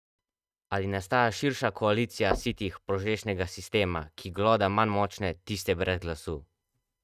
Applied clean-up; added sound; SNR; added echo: neural mask model RNNoise.